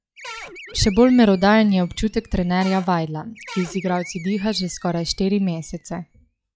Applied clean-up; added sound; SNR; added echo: classical method log-MMSE.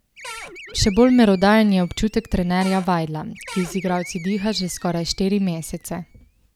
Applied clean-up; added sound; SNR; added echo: none; Animal + Cupboard open or close / Door; 20 dB; none.